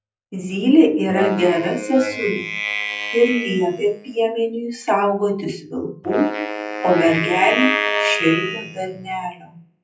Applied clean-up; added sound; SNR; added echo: classical method WPE with log-MMSE.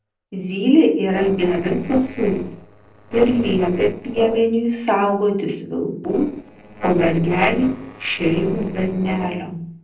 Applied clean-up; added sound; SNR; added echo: neural separator model SepFormer DNS4.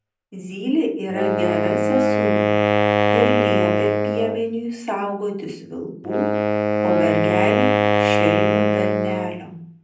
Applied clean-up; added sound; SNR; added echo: none; Wind instrument, woodwind instrument; -5 dB; reverberation time 0.6 s.